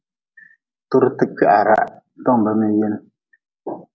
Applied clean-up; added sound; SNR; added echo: none; none; none; none.